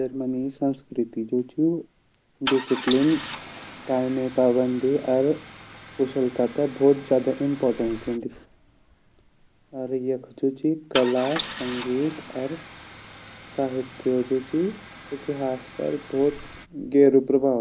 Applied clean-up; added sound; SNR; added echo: none; Idling / Engine starting / Car; 12 dB; none.